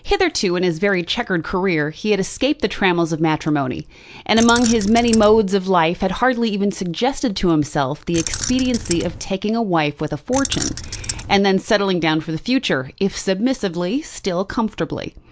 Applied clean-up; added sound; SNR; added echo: none; Keys jangling; 8 dB; none.